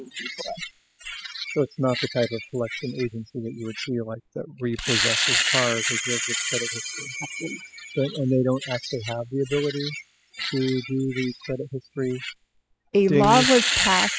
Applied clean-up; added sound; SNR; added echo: classical method spectral subtraction.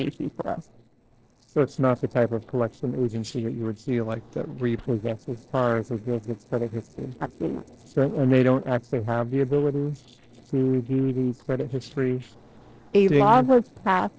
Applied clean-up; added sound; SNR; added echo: neural separator model SepFormer DNS4.